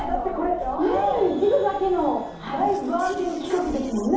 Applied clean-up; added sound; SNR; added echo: none; Race car, auto racing / Accelerating, revving, vroom; 14 dB; reverberation time 2.8 s.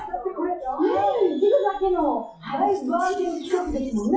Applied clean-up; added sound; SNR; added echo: classical method WPE with log-MMSE.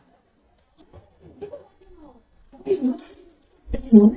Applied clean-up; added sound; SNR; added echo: neural mask model DeepFilterNet 3.